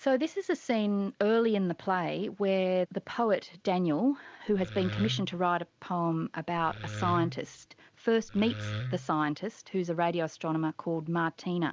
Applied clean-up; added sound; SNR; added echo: none; Wood; 8 dB; none.